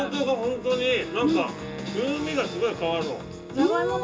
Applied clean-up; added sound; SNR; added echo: none; Wind instrument, woodwind instrument; 17 dB; reverberation time 0.2 s.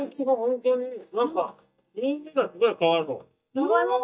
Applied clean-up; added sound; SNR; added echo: neural mask model DeepFilterNet 3.